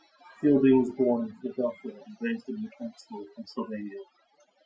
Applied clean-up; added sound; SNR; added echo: classical method Wiener filter.